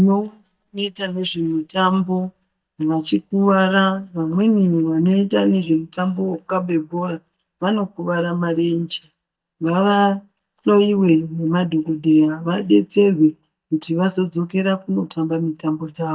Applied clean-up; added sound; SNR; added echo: neural mask model DeepFilterNet 3.